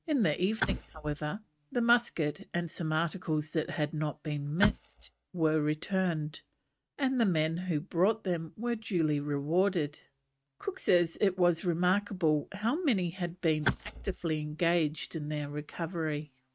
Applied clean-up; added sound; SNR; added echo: neural mask model RNNoise.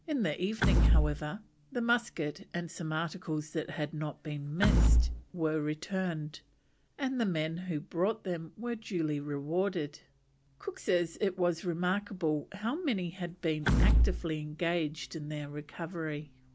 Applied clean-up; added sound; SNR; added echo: none; Door / Wood; -5 dB; none.